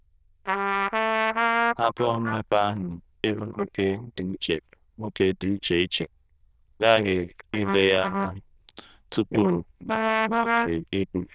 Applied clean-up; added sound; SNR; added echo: neural diffusion model UNIVERSE++.